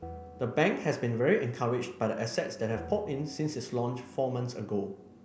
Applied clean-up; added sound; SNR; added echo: none; Bell; 19 dB; none.